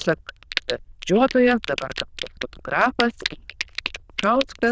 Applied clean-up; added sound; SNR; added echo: neural diffusion model UNIVERSE++.